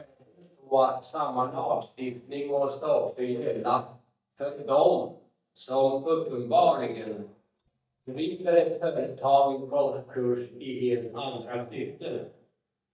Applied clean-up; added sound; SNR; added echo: neural mask model DeepFilterNet 3.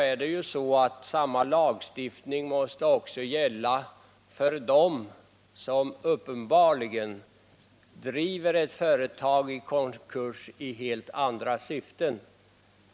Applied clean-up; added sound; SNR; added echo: none; none; none; none.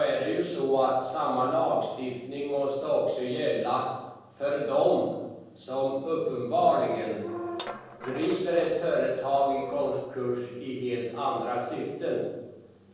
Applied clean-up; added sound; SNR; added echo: neural separator model SepFormer DNS4.